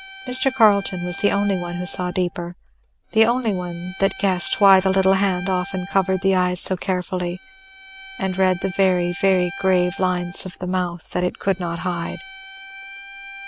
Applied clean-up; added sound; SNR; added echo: none; Bowed string instrument; 17 dB; none.